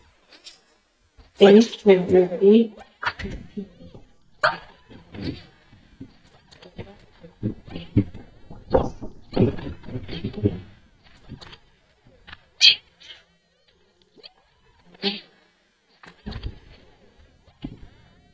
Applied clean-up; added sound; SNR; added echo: neural mask model DeepFilterNet 3.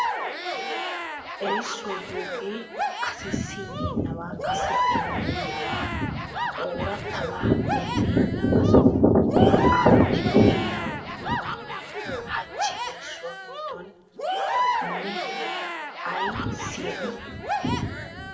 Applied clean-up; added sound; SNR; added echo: none; Crowd / Cheering; 4 dB; reverberation time 1.1 s.